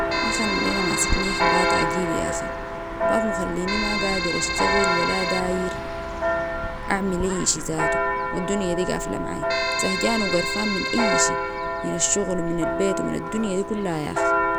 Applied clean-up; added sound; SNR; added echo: none; Church bell + Keyboard (musical); -2 dB; none.